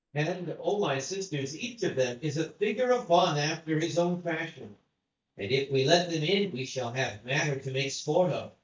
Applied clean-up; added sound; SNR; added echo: neural mask model DeepFilterNet 3.